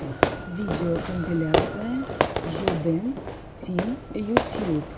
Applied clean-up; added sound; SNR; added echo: none; Fireworks; -1 dB; none.